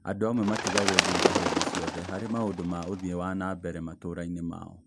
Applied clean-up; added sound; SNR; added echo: none; Bird; -1 dB; none.